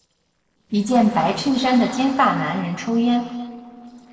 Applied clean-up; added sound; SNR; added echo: neural separator model SepFormer DNS4.